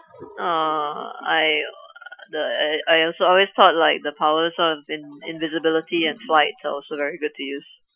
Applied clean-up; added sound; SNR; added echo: classical method Wiener filter.